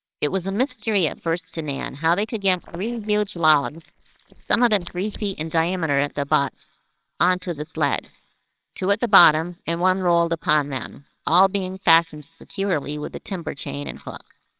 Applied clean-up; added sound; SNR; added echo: neural separator model SepFormer WHAMR!.